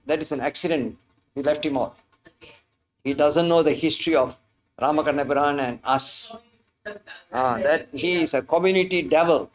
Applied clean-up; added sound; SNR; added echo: neural mask model RNNoise.